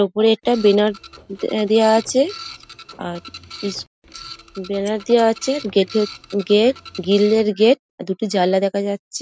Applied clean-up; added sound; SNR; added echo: none; Printer; 19 dB; none.